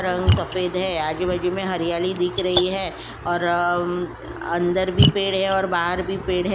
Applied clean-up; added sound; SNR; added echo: none; Splash, splatter; 4 dB; none.